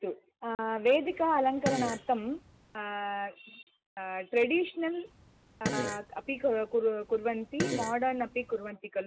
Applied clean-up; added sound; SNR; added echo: none; Fart; 8 dB; none.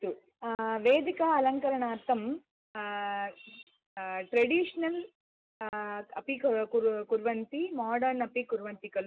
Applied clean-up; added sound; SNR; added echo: none; none; none; none.